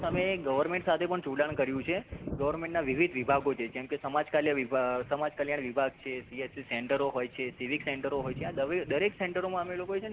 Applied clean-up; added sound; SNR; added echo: none; Thunder; 15 dB; none.